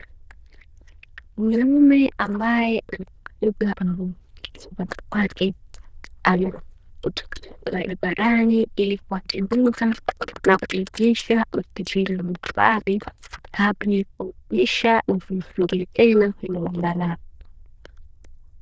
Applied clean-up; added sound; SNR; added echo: neural diffusion model UNIVERSE++.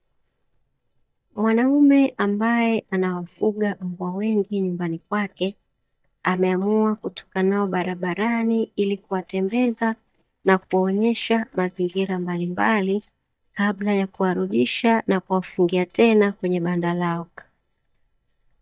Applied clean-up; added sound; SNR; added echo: neural mask model DeepFilterNet 3.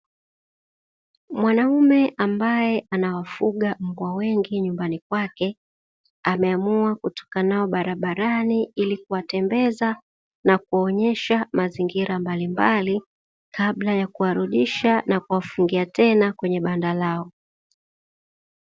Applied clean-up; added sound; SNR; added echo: none; none; none; none.